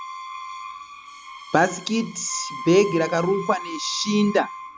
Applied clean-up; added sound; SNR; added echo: none; Wind instrument, woodwind instrument + Screech; 12 dB; none.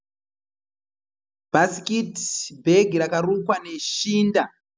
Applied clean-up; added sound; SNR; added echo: none; none; none; none.